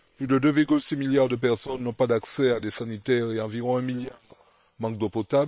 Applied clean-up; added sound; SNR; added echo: neural separator model SepFormer WHAM!.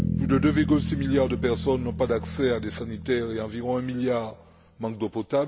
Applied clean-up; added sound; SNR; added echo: none; Bass guitar; 6 dB; none.